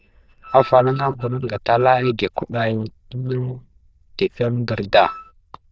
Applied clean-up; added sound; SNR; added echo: neural diffusion model UNIVERSE++.